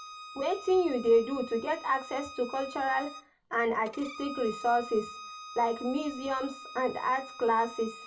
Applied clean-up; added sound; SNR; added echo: none; Bowed string instrument; 15 dB; reverberation time 0.2 s.